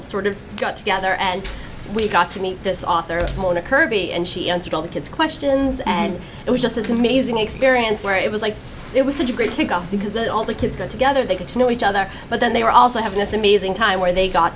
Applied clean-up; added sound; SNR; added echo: none; none; none; none.